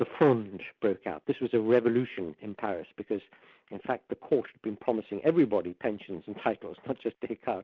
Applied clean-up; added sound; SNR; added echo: none; none; none; none.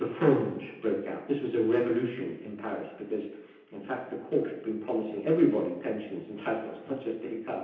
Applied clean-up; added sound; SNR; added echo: none; none; none; reverberation time 0.9 s.